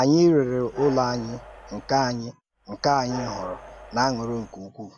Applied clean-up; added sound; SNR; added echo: none; Train; 17 dB; none.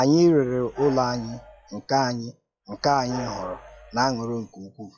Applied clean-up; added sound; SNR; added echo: classical method log-MMSE.